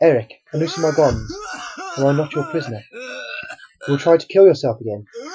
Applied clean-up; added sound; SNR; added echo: classical method Wiener filter.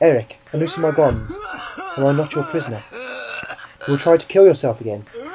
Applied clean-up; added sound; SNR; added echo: none; Cough; 13 dB; none.